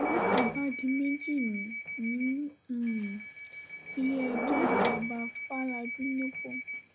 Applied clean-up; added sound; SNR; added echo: none; Subway, metro, underground / Door; 0 dB; none.